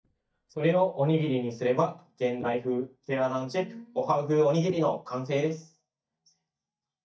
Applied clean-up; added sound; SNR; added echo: neural mask model DeepFilterNet 3.